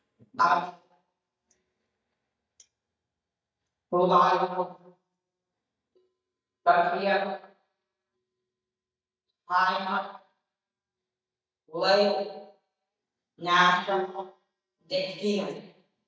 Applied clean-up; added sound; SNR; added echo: neural mask model DeepFilterNet 3.